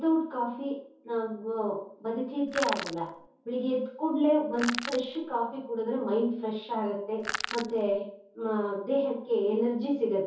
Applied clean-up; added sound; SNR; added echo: none; Crushing; 7 dB; reverberation time 0.6 s.